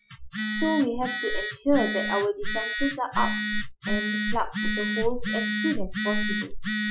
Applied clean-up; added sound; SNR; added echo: classical method Wiener filter.